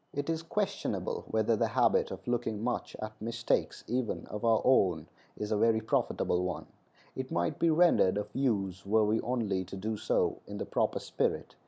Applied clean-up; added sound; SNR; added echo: none; none; none; none.